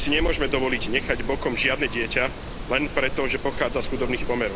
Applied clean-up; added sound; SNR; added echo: none; Insect; 2 dB; none.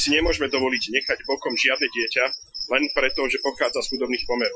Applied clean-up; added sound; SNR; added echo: classical method Wiener filter.